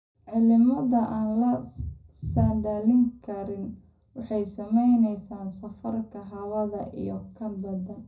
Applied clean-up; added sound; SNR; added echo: none; none; none; reverberation time 0.4 s.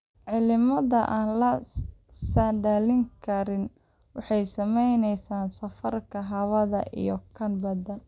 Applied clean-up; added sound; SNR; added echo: none; none; none; none.